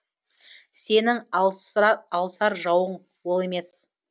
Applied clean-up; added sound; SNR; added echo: none; none; none; none.